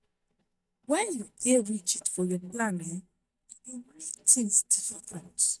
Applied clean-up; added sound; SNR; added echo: neural mask model DeepFilterNet 3.